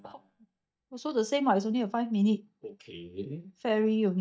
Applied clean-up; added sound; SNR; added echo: neural mask model DeepFilterNet 3.